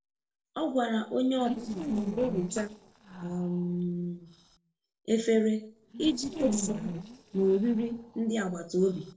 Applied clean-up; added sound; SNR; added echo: neural separator model SepFormer DNS4.